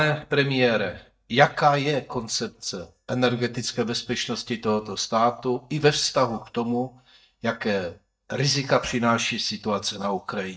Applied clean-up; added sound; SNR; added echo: neural mask model DeepFilterNet 3.